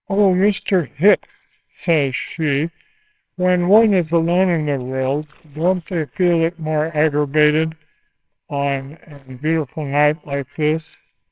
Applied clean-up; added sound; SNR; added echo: neural separator model SepFormer WHAMR!.